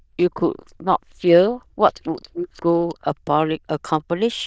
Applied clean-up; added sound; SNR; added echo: neural diffusion model UNIVERSE++.